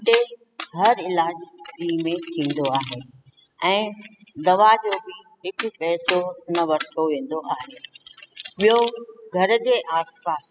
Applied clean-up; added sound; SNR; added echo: classical method spectral subtraction.